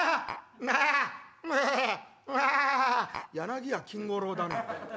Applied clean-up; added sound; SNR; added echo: none; Tap; 12 dB; none.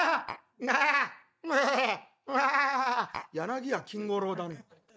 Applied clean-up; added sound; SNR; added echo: neural mask model DeepFilterNet 3.